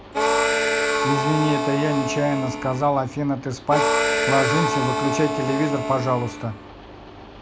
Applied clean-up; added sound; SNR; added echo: none; Harmonica; 0 dB; none.